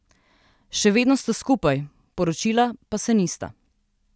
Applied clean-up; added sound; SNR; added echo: none; none; none; none.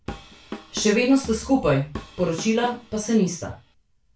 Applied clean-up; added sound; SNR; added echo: none; Drum kit; 16 dB; reverberation time 0.3 s.